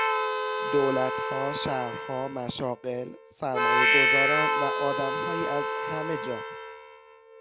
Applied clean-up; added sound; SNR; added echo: none; Harmonica; -4 dB; none.